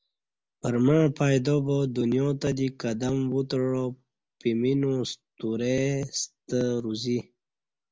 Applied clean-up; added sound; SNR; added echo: none; none; none; none.